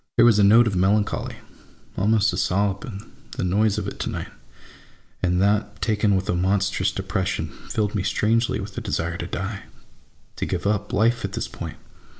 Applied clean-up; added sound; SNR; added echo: none; none; none; none.